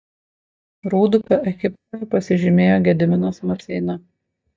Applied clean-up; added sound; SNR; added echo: neural mask model DeepFilterNet 3.